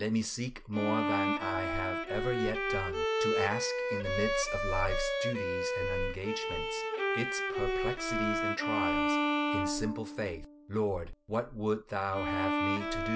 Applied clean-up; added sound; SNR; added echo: none; Bowed string instrument; -2 dB; none.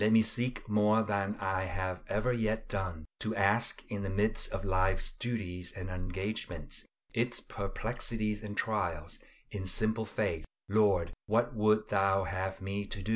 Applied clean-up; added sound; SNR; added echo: none; none; none; none.